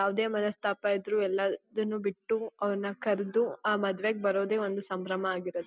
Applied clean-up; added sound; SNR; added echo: none; none; none; none.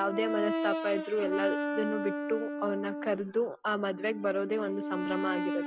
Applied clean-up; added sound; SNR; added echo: none; Brass instrument; 2 dB; none.